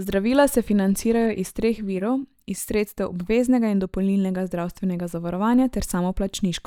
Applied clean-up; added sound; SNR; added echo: neural mask model DeepFilterNet 3.